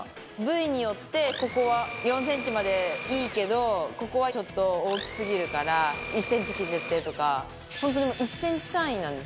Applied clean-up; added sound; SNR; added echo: none; Domestic sounds, home sounds; 9 dB; none.